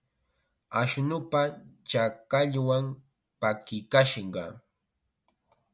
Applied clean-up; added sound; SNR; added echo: none; none; none; none.